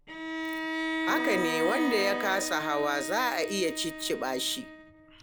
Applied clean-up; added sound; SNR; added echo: none; Bowed string instrument + Bowed string instrument; 3 dB; none.